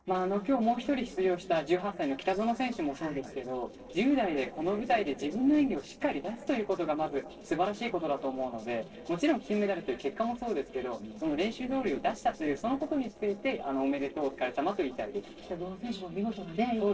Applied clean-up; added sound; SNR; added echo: neural separator model SepFormer DNS4.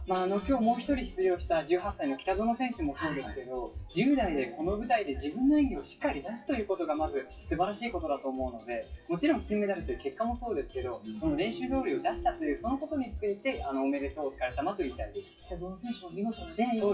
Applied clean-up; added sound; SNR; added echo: classical method WPE with log-MMSE.